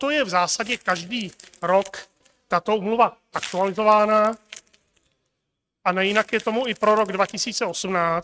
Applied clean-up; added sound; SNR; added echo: neural mask model RNNoise.